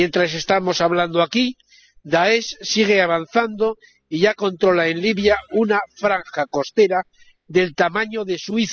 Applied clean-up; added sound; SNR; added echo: classical method spectral subtraction.